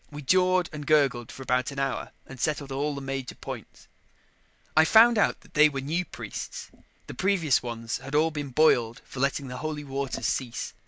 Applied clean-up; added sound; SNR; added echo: none; none; none; none.